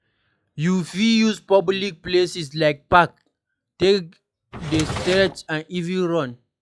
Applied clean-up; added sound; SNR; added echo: classical method log-MMSE.